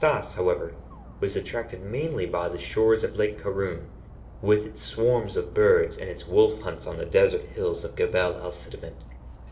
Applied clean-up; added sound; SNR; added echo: none; Dog; 17 dB; reverberation time 0.6 s.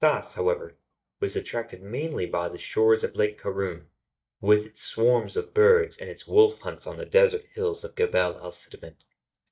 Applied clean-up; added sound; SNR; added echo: neural mask model DeepFilterNet 3.